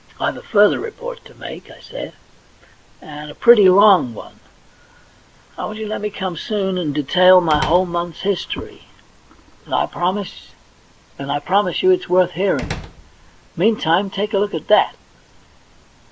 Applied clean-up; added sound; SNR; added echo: none; Slam; 14 dB; none.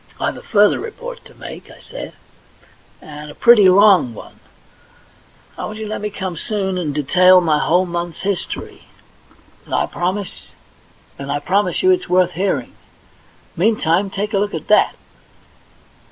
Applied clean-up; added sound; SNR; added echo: none; none; none; none.